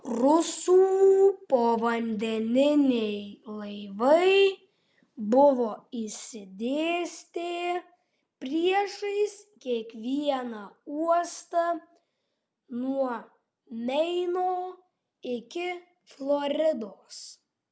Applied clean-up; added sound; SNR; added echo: none; none; none; none.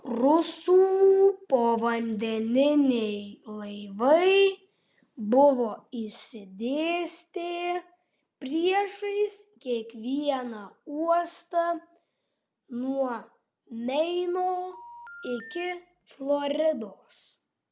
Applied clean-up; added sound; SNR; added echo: none; Telephone; 19 dB; none.